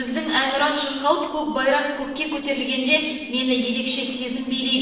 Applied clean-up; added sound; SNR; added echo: neural separator model SepFormer DNS4.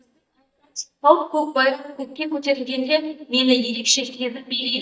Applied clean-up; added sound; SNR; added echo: neural mask model DeepFilterNet 3.